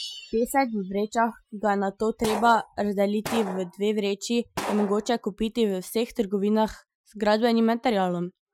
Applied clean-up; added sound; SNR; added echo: classical method Wiener filter.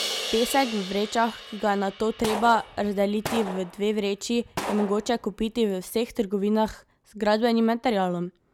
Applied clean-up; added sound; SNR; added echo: none; Crash cymbal + Gunshot, gunfire; 12 dB; none.